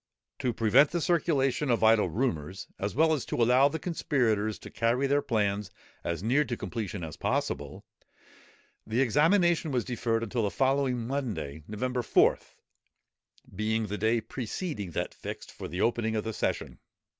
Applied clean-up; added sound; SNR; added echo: none; none; none; none.